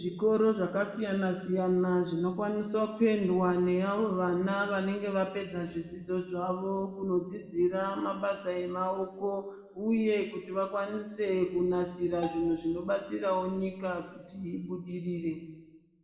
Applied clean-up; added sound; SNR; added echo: none; Bell; 17 dB; reverberation time 1.0 s.